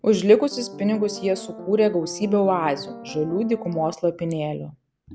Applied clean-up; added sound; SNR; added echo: none; Piano; 15 dB; none.